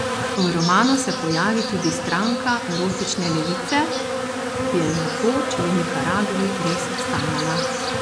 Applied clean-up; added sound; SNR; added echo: none; Insect; 2 dB; none.